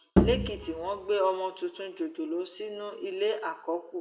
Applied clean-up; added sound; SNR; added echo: none; Bowed string instrument; -3 dB; reverberation time 0.8 s.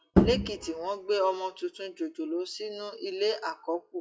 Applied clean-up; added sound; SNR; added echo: classical method WPE with log-MMSE.